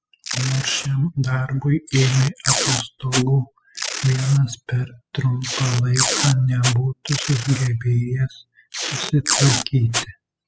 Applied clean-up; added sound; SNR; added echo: classical method spectral subtraction.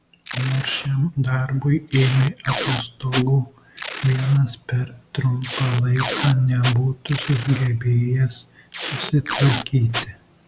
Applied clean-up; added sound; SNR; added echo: none; Packing tape, duct tape; 6 dB; none.